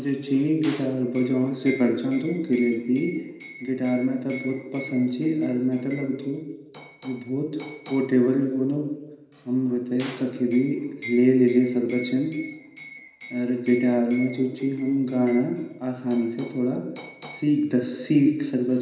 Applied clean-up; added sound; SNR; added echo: none; Liquid; 19 dB; reverberation time 1.0 s.